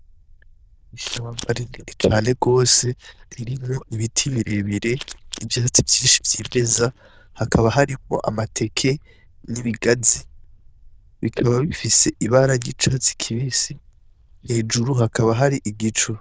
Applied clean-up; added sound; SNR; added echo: neural diffusion model UNIVERSE++.